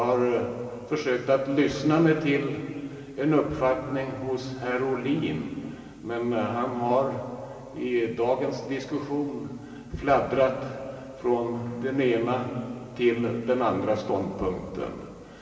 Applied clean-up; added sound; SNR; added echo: none; none; none; reverberation time 2.4 s.